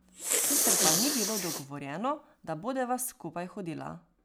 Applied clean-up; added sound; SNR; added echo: none; Respiratory sounds; -4 dB; none.